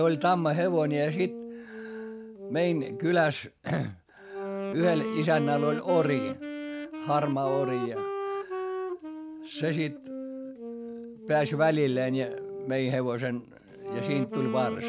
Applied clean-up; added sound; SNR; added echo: none; Wind instrument, woodwind instrument; 7 dB; none.